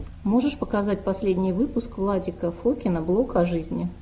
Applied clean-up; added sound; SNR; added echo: none; none; none; none.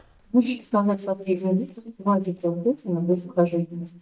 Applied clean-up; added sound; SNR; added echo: neural mask model DeepFilterNet 3.